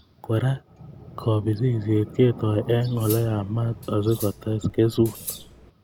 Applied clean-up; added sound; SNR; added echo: none; Cutlery, silverware; 17 dB; none.